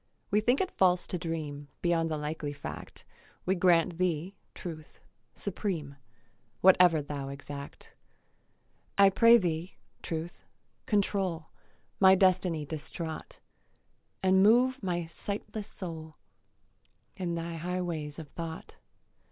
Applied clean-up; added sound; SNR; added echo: none; none; none; none.